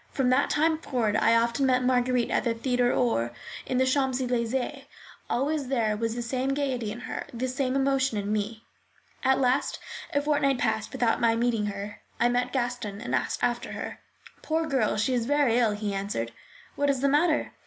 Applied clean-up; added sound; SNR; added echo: none; none; none; none.